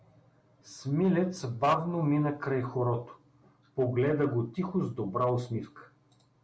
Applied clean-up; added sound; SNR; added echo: none; none; none; none.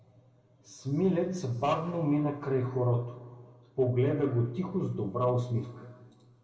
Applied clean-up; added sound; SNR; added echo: none; none; none; reverberation time 1.3 s.